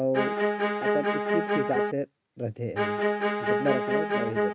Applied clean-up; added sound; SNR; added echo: neural mask model RNNoise.